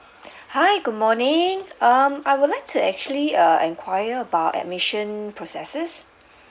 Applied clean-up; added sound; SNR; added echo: none; none; none; none.